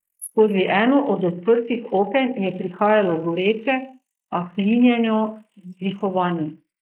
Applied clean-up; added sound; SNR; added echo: neural mask model Resemble Enhance denoiser.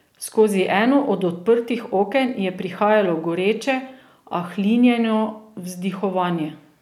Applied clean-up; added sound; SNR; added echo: none; none; none; none.